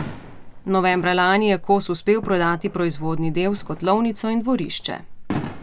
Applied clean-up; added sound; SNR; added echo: none; Fireworks; 15 dB; none.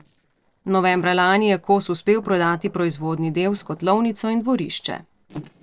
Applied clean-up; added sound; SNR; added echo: neural separator model SepFormer DNS4.